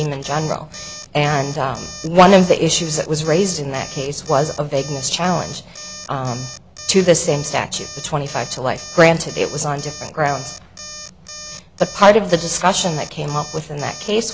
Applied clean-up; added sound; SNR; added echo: none; Alarm; 16 dB; none.